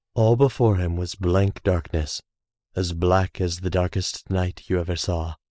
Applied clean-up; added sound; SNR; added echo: neural mask model Resemble Enhance denoiser.